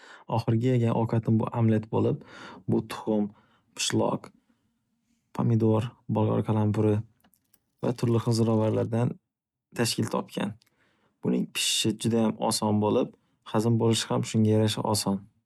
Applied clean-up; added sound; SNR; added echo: neural mask model RNNoise.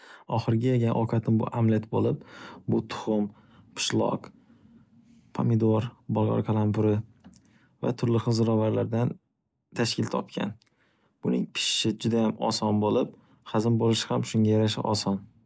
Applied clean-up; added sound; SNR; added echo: none; none; none; none.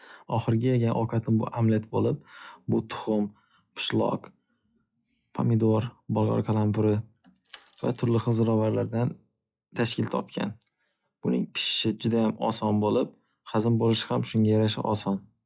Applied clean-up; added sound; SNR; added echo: classical method log-MMSE.